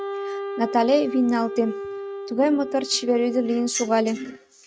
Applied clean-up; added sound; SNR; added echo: neural mask model RNNoise.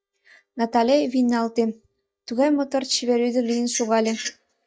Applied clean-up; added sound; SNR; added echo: neural mask model DeepFilterNet 3.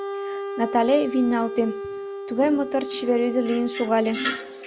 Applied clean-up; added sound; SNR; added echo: none; Wind instrument, woodwind instrument; 9 dB; none.